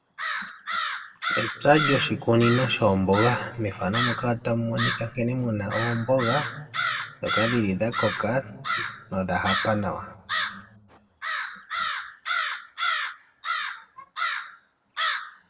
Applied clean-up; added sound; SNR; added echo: none; Crow; 4 dB; reverberation time 1.1 s.